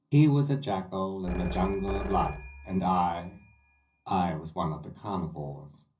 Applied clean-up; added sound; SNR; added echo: none; Telephone; 9 dB; reverberation time 0.5 s.